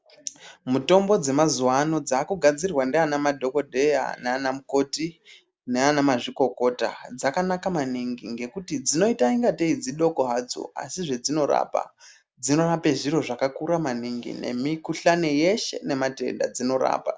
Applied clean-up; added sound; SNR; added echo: none; none; none; none.